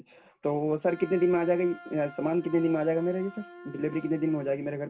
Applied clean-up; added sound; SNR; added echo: none; Wind instrument, woodwind instrument; 20 dB; reverberation time 0.2 s.